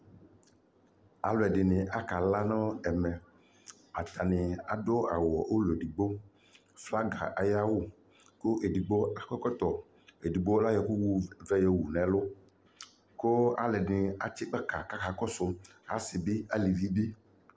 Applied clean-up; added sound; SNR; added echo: none; none; none; none.